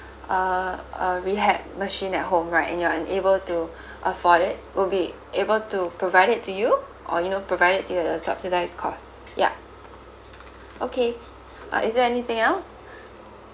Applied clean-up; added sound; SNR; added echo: none; none; none; none.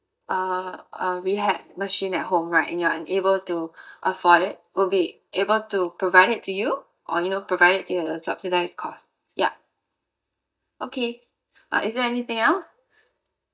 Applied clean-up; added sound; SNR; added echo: neural mask model DeepFilterNet 3.